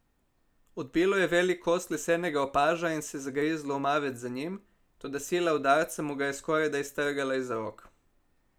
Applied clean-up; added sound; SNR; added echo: none; none; none; none.